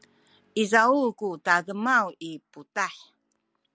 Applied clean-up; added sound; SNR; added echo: none; none; none; none.